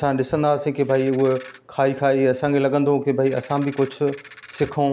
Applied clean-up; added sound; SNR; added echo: none; Ratchet, pawl; 19 dB; none.